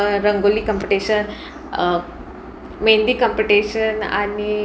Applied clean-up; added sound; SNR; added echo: none; none; none; none.